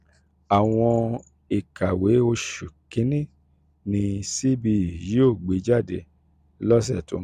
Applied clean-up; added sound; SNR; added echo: none; none; none; none.